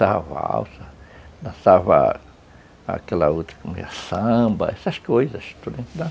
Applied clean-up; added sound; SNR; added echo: none; none; none; none.